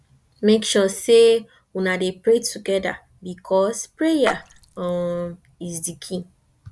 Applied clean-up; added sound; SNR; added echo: none; Splash, splatter; 13 dB; none.